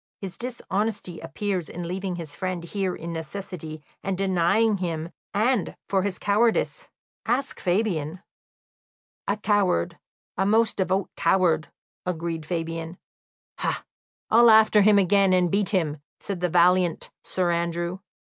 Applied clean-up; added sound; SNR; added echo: none; none; none; none.